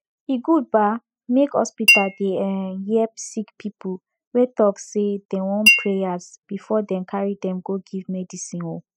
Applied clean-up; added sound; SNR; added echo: classical method spectral subtraction.